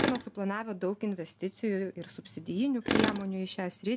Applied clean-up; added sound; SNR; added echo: none; Tools; 2 dB; none.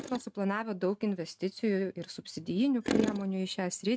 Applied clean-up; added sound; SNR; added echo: neural mask model RNNoise.